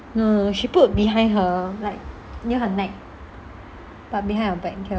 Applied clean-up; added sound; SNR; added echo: none; none; none; none.